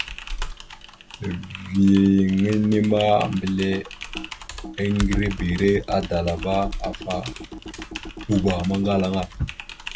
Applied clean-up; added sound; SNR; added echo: none; Computer keyboard + Typing; 10 dB; none.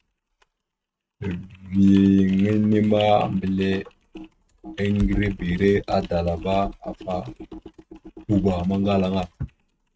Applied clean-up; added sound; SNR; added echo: neural mask model RNNoise.